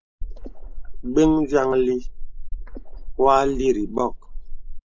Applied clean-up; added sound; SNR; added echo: neural mask model Resemble Enhance denoiser.